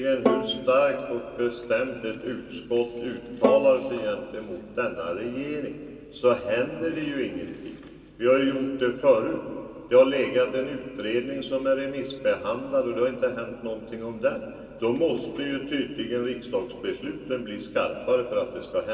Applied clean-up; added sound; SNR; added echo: none; Bowed string instrument; 6 dB; reverberation time 2.7 s.